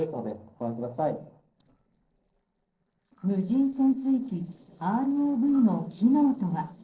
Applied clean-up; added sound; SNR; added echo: neural separator model SepFormer DNS4.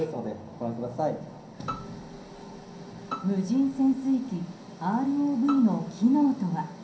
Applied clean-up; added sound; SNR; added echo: none; Bowed string instrument; 15 dB; reverberation time 0.6 s.